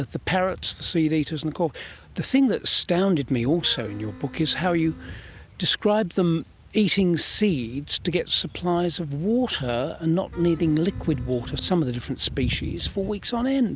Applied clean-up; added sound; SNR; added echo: none; Wind instrument, woodwind instrument; 19 dB; none.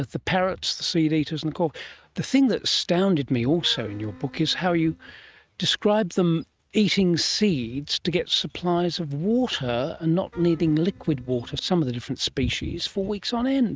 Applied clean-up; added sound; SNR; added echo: neural mask model RNNoise.